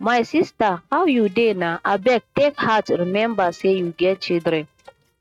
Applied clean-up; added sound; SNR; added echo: neural mask model RNNoise.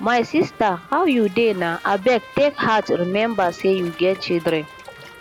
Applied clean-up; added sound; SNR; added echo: none; Trumpet + Waves, surf; 20 dB; none.